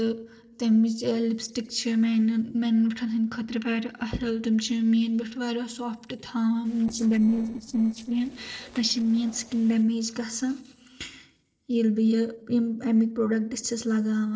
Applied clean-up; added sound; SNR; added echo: neural separator model SepFormer DNS4.